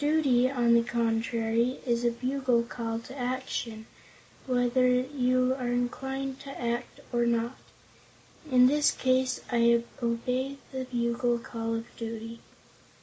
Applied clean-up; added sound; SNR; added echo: none; none; none; none.